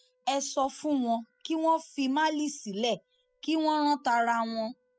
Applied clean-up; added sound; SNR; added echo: classical method spectral subtraction.